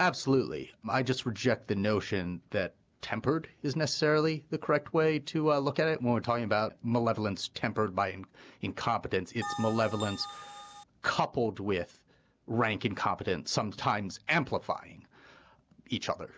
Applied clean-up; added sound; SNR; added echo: none; Bell; 10 dB; none.